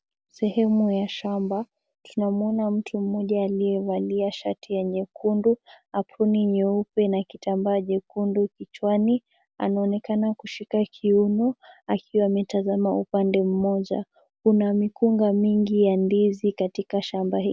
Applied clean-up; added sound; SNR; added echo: none; none; none; none.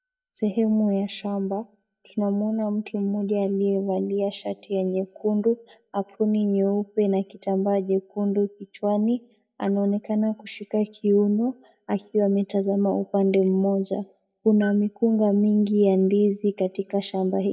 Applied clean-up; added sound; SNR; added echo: neural mask model DeepFilterNet 3.